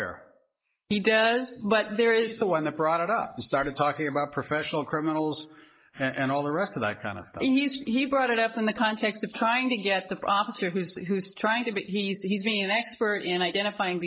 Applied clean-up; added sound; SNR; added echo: neural mask model Resemble Enhance denoiser.